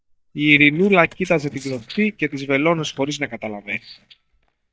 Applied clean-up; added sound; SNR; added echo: neural mask model DeepFilterNet 3.